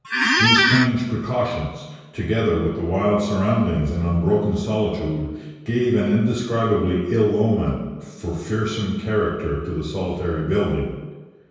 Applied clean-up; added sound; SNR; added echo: none; Squeak; -3 dB; reverberation time 1.2 s.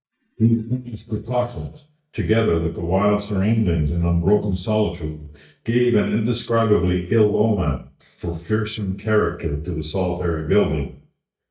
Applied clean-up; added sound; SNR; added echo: neural mask model DeepFilterNet 3.